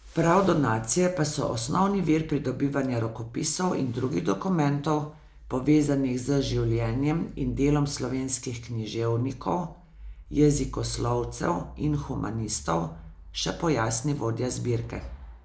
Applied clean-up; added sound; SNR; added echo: none; none; none; none.